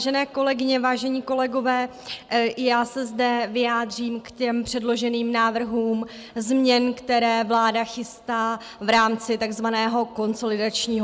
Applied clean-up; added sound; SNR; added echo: none; none; none; none.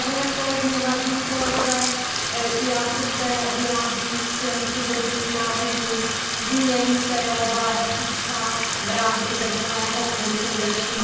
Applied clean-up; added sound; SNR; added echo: none; Bathtub (filling or washing); 0 dB; reverberation time 1.3 s.